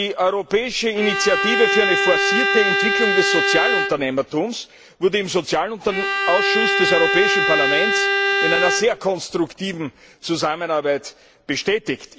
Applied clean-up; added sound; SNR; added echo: none; Bowed string instrument; -2 dB; none.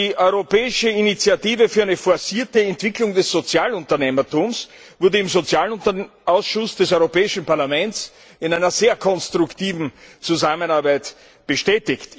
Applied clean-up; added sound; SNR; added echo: none; none; none; none.